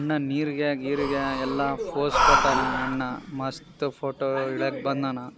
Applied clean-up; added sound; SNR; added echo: none; Breathing; 1 dB; none.